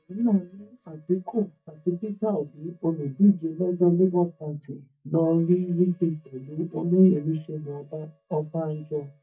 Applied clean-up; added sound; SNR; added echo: neural mask model DeepFilterNet 3.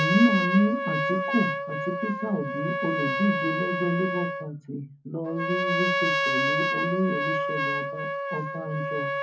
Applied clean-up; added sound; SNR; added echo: none; Trumpet; 0 dB; reverberation time 0.3 s.